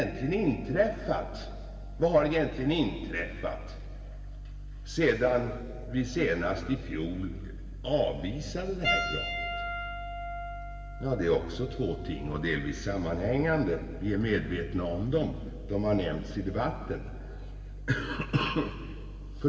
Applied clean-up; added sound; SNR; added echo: none; Piano; 13 dB; reverberation time 2.8 s.